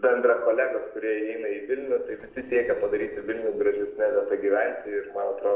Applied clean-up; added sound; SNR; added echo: neural separator model SepFormer DNS4.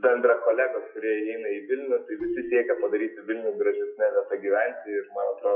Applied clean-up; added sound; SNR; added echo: classical method WPE with log-MMSE.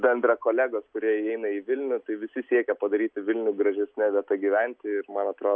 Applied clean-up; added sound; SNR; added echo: none; none; none; none.